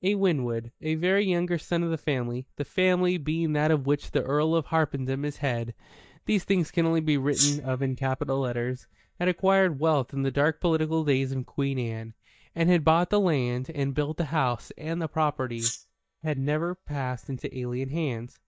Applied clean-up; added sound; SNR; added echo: neural mask model DeepFilterNet 3.